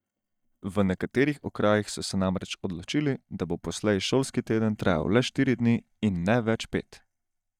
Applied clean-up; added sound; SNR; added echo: neural mask model DeepFilterNet 3.